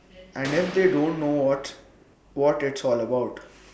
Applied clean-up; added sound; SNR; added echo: none; Gunshot, gunfire; 14 dB; none.